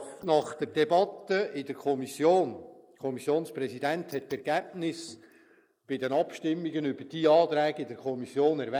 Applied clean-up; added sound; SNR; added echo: neural mask model Resemble Enhance denoiser.